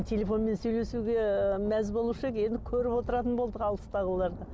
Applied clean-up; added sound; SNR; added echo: none; Thunder; 14 dB; none.